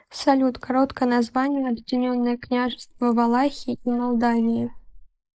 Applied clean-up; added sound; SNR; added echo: neural mask model Resemble Enhance denoiser.